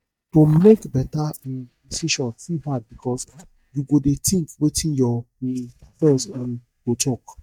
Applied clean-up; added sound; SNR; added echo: neural mask model DeepFilterNet 3.